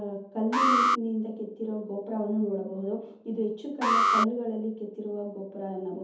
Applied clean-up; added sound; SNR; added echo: none; Alarm; -3 dB; reverberation time 0.6 s.